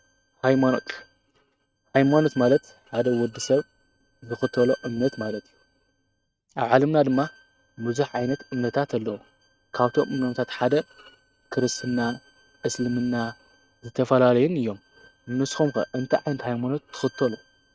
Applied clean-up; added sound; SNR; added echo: neural mask model RNNoise.